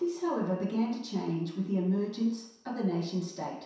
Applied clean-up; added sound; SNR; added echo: none; none; none; reverberation time 0.7 s.